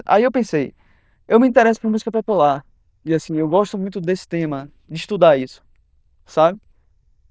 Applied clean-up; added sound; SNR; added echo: neural diffusion model UNIVERSE++.